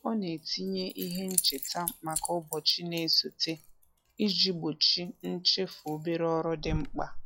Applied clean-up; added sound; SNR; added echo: classical method log-MMSE.